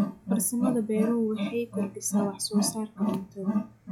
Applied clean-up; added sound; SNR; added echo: classical method log-MMSE.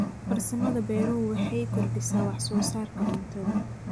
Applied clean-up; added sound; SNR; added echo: none; Wild animals; -2 dB; none.